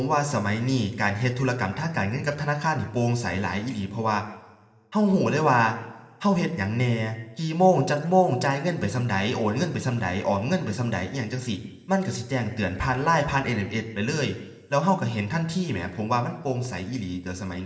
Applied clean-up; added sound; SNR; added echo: none; none; none; reverberation time 1.0 s.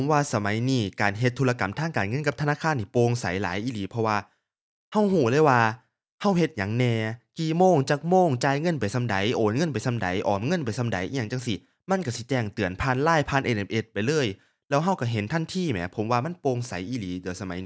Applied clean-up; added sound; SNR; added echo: none; none; none; none.